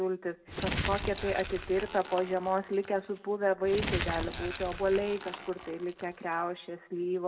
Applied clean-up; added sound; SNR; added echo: none; Crumpling, crinkling; 6 dB; reverberation time 0.6 s.